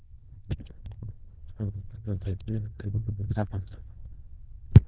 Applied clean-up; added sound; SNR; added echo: neural diffusion model UNIVERSE++.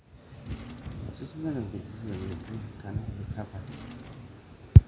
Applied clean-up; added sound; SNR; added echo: none; Drawer open or close; 19 dB; none.